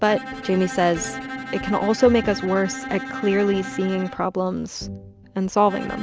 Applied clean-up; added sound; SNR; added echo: none; Bowed string instrument; 12 dB; none.